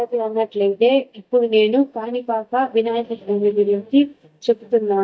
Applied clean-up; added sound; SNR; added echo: neural mask model DeepFilterNet 3.